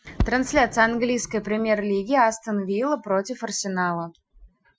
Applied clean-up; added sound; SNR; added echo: classical method Wiener filter.